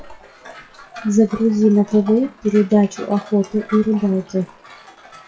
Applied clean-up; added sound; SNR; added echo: classical method WPE with log-MMSE.